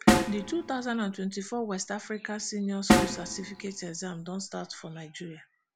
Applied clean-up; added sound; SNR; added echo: none; Snare drum; -5 dB; none.